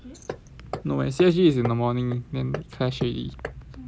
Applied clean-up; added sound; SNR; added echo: none; Hammer; 13 dB; none.